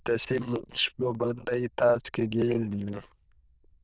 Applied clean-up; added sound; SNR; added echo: neural diffusion model UNIVERSE++.